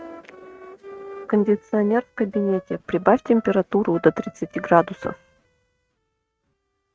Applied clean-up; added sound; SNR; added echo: neural mask model RNNoise.